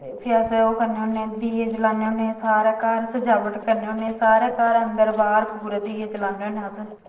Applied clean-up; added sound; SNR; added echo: neural separator model SepFormer DNS4.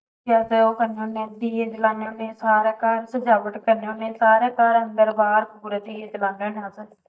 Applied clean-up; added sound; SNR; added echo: neural mask model DeepFilterNet 3.